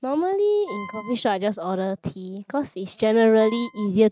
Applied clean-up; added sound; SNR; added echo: neural mask model RNNoise.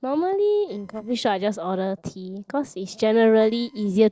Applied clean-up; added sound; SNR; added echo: neural separator model SepFormer DNS4.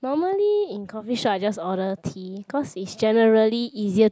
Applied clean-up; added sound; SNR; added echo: neural mask model Resemble Enhance denoiser.